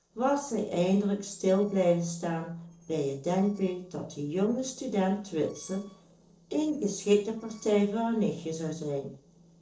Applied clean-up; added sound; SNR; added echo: neural separator model SepFormer DNS4.